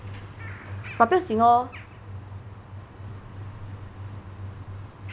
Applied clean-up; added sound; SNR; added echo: none; Bird vocalization, bird call, bird song; 20 dB; none.